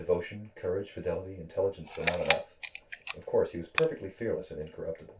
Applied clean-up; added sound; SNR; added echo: none; Camera; 0 dB; reverberation time 0.2 s.